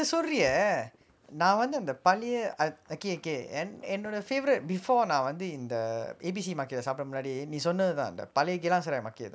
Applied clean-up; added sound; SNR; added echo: none; none; none; none.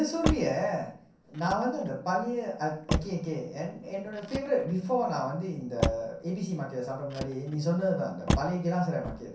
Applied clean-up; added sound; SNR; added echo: none; Motor vehicle (road); 6 dB; reverberation time 0.6 s.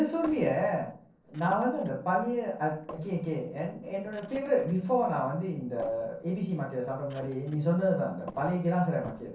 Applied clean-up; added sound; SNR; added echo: neural separator model SepFormer DNS4.